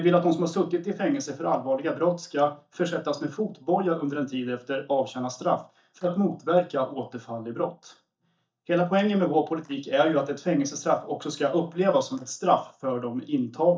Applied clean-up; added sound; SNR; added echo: neural mask model DeepFilterNet 3.